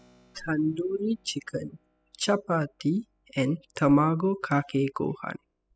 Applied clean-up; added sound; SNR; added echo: classical method spectral subtraction.